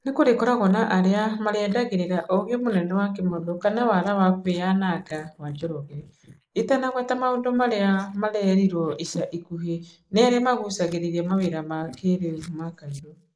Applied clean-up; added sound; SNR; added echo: neural mask model Resemble Enhance denoiser.